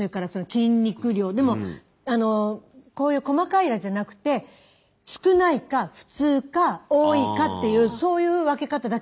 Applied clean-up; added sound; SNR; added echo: none; none; none; none.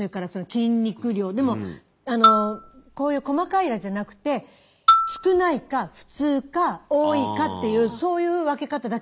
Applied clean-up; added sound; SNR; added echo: none; Marimba, xylophone; 1 dB; none.